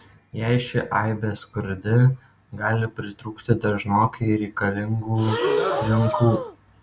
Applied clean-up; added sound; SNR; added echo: none; Breathing; 2 dB; none.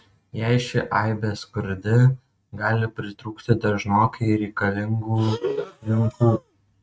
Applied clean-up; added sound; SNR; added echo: neural mask model RNNoise.